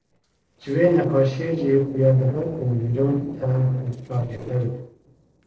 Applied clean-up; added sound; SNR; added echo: neural separator model SepFormer DNS4.